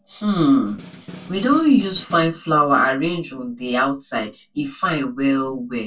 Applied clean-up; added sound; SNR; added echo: none; Snare drum; 19 dB; reverberation time 0.2 s.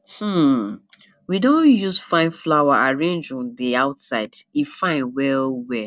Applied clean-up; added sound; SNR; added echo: none; none; none; none.